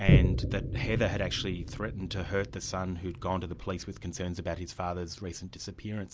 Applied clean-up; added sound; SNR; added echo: none; Boom; -2 dB; none.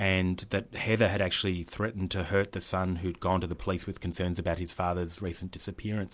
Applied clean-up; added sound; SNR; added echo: none; none; none; none.